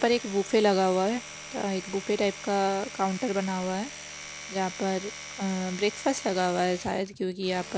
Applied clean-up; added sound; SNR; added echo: none; Domestic sounds, home sounds; 13 dB; none.